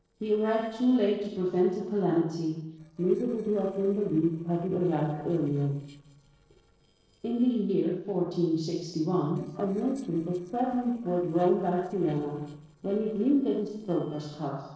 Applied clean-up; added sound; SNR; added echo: neural separator model SepFormer DNS4.